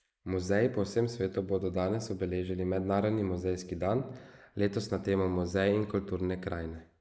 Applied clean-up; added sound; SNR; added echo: neural mask model Resemble Enhance denoiser.